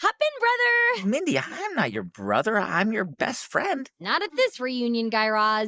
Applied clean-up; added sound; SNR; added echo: neural mask model Resemble Enhance denoiser.